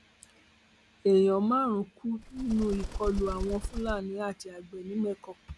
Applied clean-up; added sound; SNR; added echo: none; Bird; 6 dB; none.